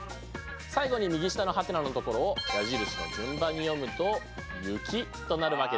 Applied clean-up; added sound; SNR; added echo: none; none; none; none.